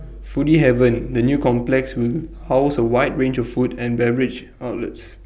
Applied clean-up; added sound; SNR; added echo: none; none; none; none.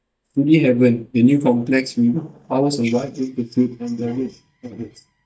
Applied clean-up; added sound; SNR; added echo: neural mask model DeepFilterNet 3.